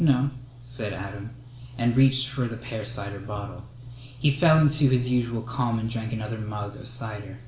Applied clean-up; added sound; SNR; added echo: none; none; none; reverberation time 0.5 s.